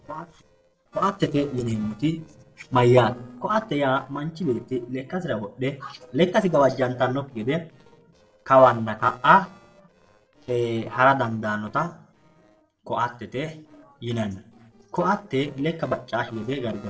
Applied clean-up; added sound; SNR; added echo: neural separator model SepFormer DNS4.